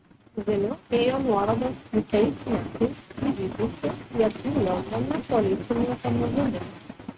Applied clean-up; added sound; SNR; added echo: neural mask model RNNoise.